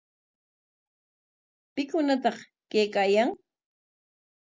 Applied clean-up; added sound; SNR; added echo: none; none; none; none.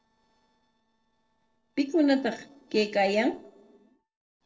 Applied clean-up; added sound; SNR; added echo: neural separator model SepFormer DNS4.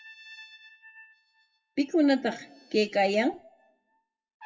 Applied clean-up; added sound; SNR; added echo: classical method WPE with log-MMSE.